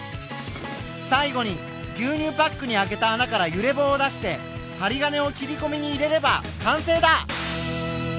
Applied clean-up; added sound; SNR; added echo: none; none; none; none.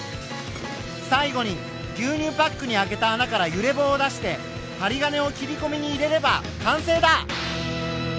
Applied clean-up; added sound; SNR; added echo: none; Electric guitar; 16 dB; none.